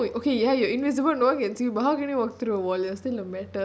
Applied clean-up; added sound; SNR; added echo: none; none; none; none.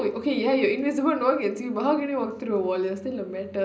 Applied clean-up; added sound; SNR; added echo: none; none; none; reverberation time 0.5 s.